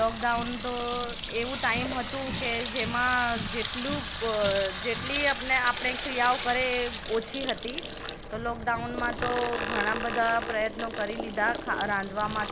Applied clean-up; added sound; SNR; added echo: none; Sink (filling or washing) / Water tap, faucet; 6 dB; none.